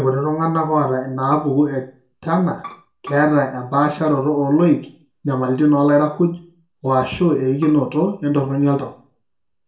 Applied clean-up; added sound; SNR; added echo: none; Bowed string instrument; 19 dB; reverberation time 0.4 s.